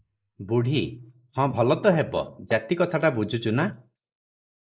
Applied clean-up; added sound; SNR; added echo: neural mask model Resemble Enhance denoiser.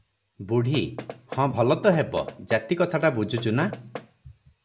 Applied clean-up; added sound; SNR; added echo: none; Knock; 15 dB; none.